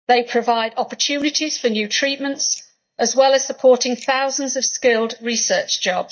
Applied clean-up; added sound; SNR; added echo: neural mask model DeepFilterNet 3.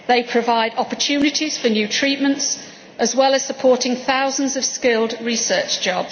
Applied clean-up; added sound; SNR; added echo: none; none; none; none.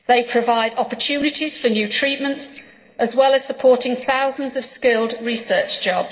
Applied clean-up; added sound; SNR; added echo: neural separator model SepFormer DNS4.